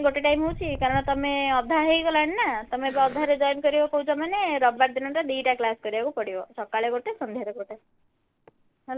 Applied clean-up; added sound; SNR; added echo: none; Walk, footsteps + Cough; 19 dB; none.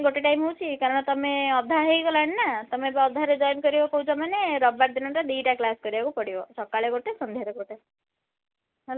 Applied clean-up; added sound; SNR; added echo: none; none; none; none.